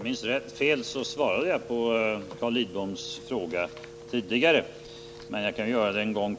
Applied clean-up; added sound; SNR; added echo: none; Wind instrument, woodwind instrument; 17 dB; none.